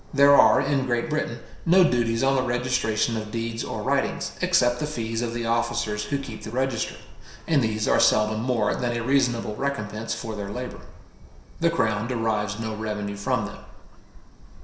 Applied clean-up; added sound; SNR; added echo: none; Fixed-wing aircraft, airplane; 18 dB; reverberation time 0.7 s.